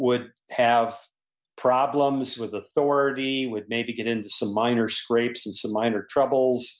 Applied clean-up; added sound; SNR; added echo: none; none; none; none.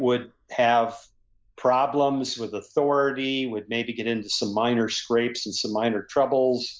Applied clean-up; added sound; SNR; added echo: neural mask model Resemble Enhance denoiser.